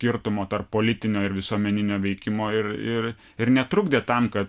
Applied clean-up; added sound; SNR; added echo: none; none; none; none.